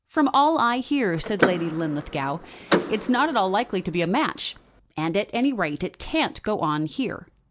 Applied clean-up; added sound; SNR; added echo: none; Door / Car; 5 dB; none.